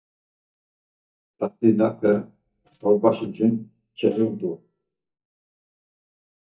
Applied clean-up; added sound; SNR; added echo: neural mask model DeepFilterNet 3.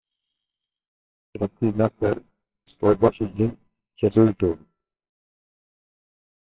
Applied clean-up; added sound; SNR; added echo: neural separator model SepFormer WHAMR!.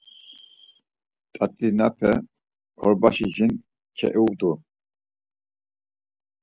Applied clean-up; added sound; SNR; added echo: none; none; none; none.